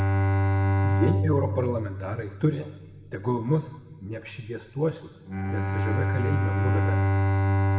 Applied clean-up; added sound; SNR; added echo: none; Bowed string instrument; -5 dB; reverberation time 1.3 s.